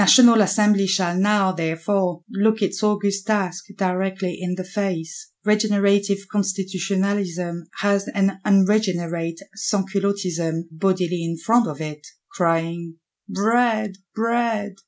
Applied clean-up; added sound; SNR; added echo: none; none; none; none.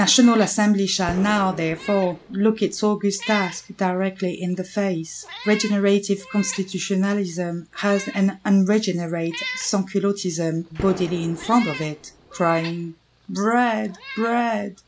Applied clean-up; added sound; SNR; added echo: none; Meow + Gunshot, gunfire; 16 dB; none.